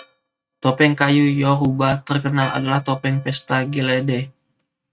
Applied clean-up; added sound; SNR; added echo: neural mask model RNNoise.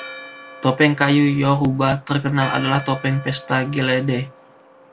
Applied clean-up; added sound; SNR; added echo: none; Church bell; 18 dB; none.